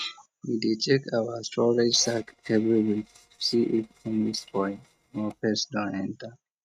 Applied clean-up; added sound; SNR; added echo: neural mask model RNNoise.